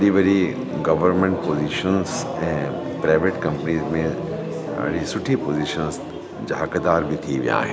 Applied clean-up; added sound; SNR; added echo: none; none; none; none.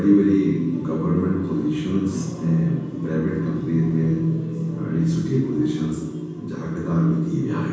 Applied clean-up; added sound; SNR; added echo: none; none; none; reverberation time 1.2 s.